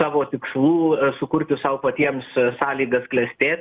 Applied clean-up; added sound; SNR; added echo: none; none; none; none.